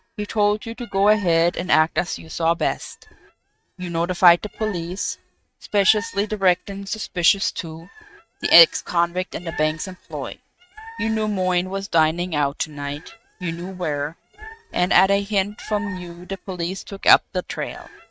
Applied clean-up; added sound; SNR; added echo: neural mask model RNNoise.